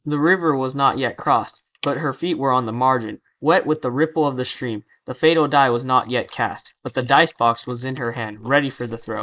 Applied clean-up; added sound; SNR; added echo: neural mask model Resemble Enhance denoiser.